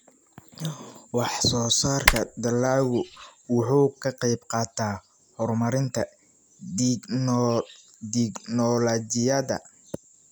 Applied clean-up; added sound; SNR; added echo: none; Typing; 3 dB; none.